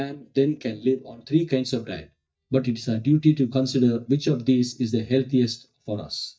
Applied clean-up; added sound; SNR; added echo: neural mask model DeepFilterNet 3.